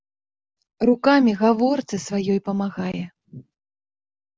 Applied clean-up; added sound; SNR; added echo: none; none; none; none.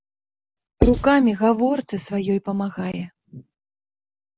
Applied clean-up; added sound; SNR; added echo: none; Writing; 0 dB; none.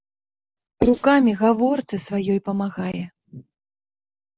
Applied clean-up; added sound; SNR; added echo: neural separator model SepFormer DNS4.